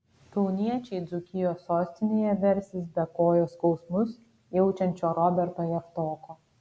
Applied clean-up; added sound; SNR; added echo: none; none; none; none.